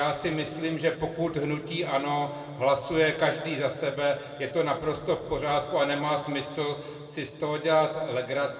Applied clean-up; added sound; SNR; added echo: none; none; none; reverberation time 1.9 s.